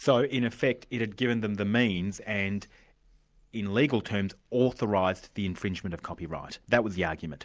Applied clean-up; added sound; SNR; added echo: none; none; none; none.